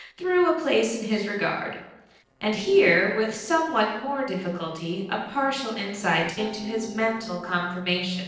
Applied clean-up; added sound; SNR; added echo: neural separator model SepFormer DNS4.